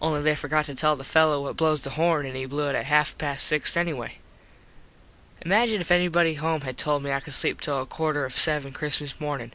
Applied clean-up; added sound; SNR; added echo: none; none; none; none.